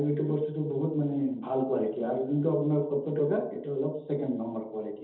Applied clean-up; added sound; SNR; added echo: none; none; none; reverberation time 1.2 s.